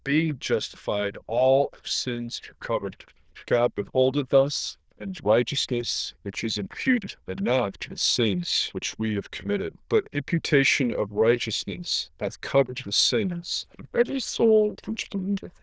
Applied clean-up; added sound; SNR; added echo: neural diffusion model UNIVERSE++.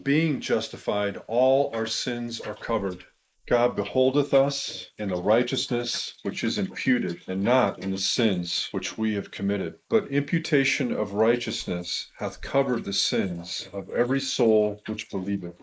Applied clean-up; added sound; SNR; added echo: neural mask model Resemble Enhance denoiser.